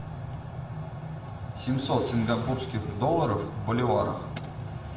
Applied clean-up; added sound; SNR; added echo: none; none; none; reverberation time 0.7 s.